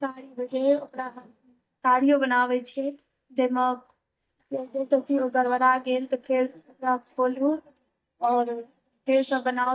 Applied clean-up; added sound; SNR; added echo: neural mask model DeepFilterNet 3.